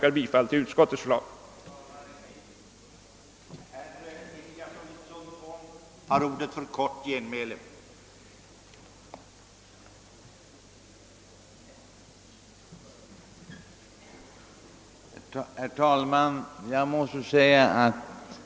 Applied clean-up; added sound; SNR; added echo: none; none; none; none.